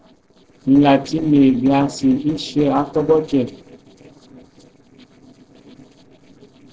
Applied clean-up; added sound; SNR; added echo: neural separator model SepFormer DNS4.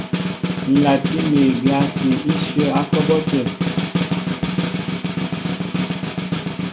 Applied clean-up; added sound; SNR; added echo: none; Snare drum; 0 dB; reverberation time 0.6 s.